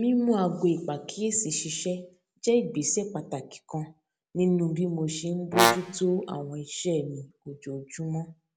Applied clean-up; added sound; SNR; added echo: none; Brass instrument; -1 dB; none.